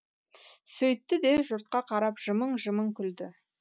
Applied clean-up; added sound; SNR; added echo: none; none; none; none.